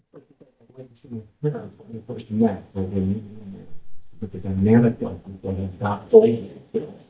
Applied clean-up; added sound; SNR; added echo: neural mask model DeepFilterNet 3.